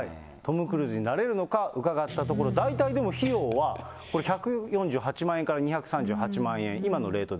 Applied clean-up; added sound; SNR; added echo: none; Guitar; 11 dB; none.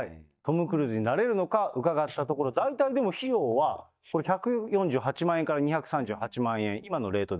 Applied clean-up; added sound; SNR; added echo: neural mask model DeepFilterNet 3.